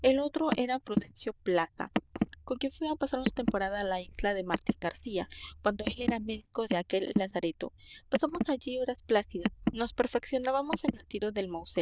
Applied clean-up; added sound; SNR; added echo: neural diffusion model UNIVERSE++.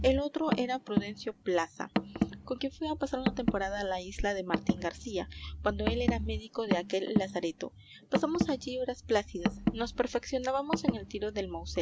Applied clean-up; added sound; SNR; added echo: none; Car; 2 dB; none.